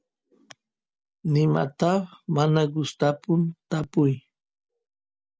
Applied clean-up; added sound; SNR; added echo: none; none; none; none.